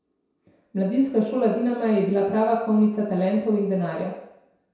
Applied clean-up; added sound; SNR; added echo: none; none; none; reverberation time 0.7 s.